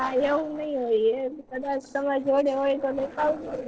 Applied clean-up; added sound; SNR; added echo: neural separator model SepFormer DNS4.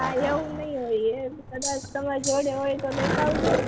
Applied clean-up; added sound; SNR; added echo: none; Rattle (instrument) + Skateboard; 3 dB; none.